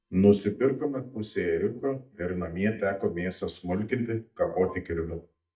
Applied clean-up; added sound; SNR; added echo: neural mask model DeepFilterNet 3.